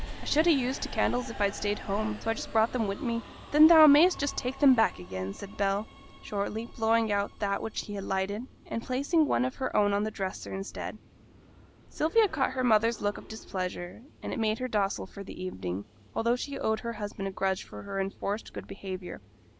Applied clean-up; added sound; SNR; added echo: none; Subway, metro, underground; 17 dB; none.